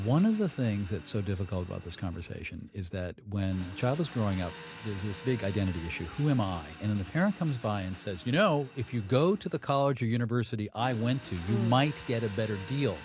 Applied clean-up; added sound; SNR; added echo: none; Engine; 18 dB; none.